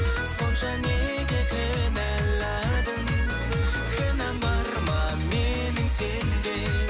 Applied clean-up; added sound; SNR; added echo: none; none; none; none.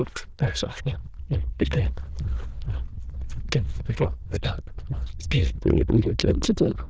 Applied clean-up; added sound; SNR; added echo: neural diffusion model UNIVERSE++.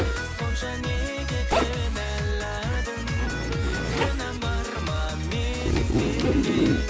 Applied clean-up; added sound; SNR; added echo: none; Zipper (clothing); 3 dB; none.